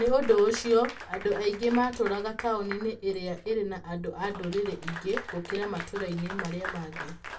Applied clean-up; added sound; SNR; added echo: none; Applause / Clapping; 13 dB; reverberation time 0.2 s.